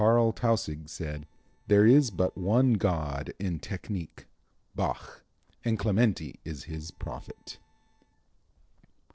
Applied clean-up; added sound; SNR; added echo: neural separator model SepFormer DNS4.